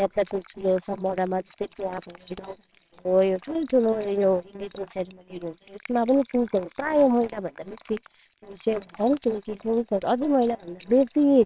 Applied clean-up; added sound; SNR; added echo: neural separator model SepFormer WHAMR!.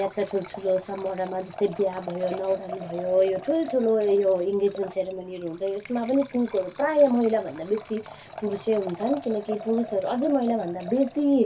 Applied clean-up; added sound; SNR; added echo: none; Liquid; 16 dB; reverberation time 0.2 s.